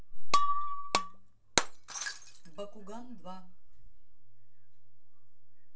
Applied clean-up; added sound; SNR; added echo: none; Shatter; 5 dB; reverberation time 0.1 s.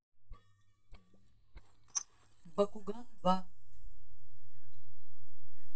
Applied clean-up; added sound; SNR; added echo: neural mask model DeepFilterNet 3.